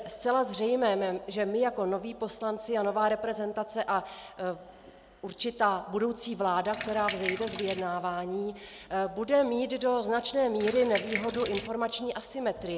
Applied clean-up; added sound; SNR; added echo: none; Sink (filling or washing); 8 dB; none.